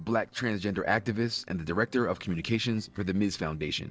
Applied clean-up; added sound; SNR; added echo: neural separator model SepFormer DNS4.